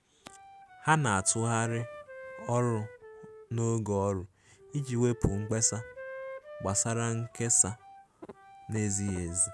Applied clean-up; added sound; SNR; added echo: none; Wind instrument, woodwind instrument; 17 dB; none.